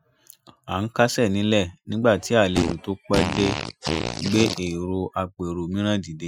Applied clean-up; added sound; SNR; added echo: classical method Wiener filter.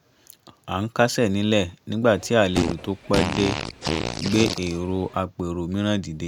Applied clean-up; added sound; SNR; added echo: none; Fart; 4 dB; none.